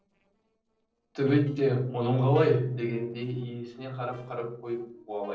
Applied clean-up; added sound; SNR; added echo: neural separator model SepFormer DNS4.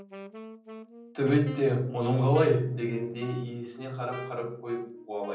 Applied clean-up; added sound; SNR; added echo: none; Wind instrument, woodwind instrument; 16 dB; reverberation time 0.6 s.